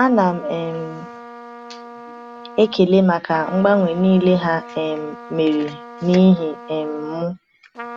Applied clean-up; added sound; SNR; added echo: none; Trumpet; 17 dB; none.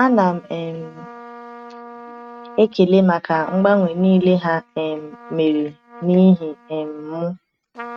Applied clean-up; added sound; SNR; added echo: neural mask model RNNoise.